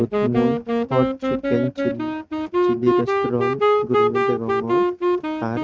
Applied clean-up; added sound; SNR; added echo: neural mask model RNNoise.